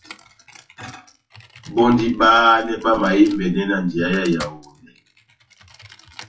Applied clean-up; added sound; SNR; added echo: classical method WPE with log-MMSE.